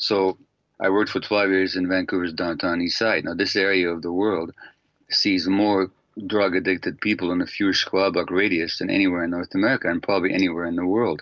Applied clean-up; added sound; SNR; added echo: none; none; none; none.